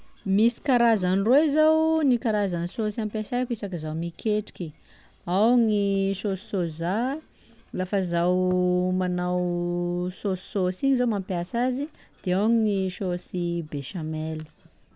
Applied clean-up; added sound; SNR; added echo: none; none; none; none.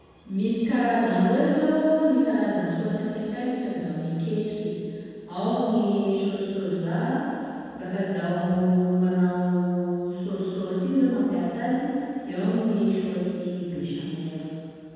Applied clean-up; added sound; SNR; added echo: none; none; none; reverberation time 2.1 s.